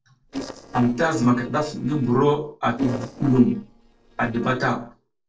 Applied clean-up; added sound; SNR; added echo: neural separator model SepFormer DNS4.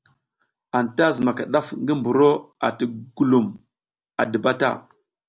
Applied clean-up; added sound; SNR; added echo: none; none; none; none.